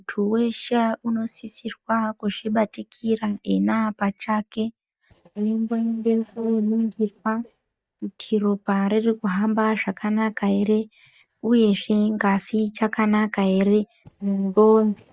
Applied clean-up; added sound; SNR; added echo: neural mask model DeepFilterNet 3.